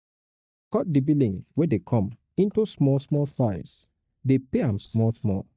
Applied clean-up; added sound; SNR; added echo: neural mask model DeepFilterNet 3.